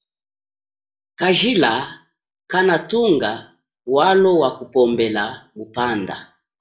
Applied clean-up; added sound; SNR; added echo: none; none; none; reverberation time 0.4 s.